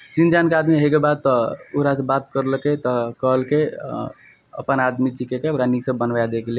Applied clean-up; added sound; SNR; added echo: none; none; none; none.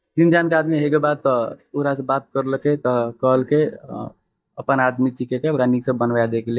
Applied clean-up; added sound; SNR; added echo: neural mask model DeepFilterNet 3.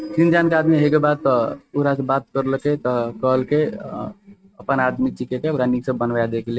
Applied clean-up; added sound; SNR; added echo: neural mask model RNNoise.